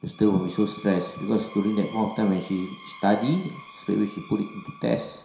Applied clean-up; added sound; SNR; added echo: none; Screech; 19 dB; reverberation time 0.7 s.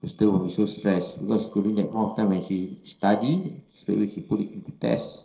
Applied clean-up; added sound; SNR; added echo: neural separator model SepFormer DNS4.